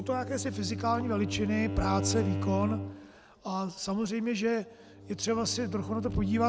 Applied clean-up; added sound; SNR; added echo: none; Bowed string instrument; 6 dB; none.